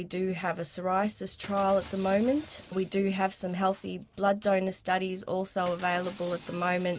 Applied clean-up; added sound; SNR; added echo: none; Shatter; 20 dB; none.